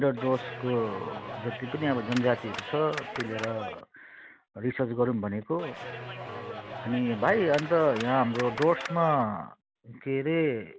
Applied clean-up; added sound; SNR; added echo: none; Clapping; 9 dB; none.